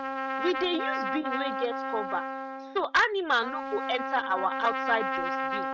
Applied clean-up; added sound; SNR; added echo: neural mask model RNNoise.